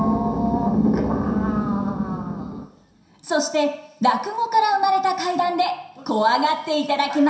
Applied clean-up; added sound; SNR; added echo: none; none; none; reverberation time 0.7 s.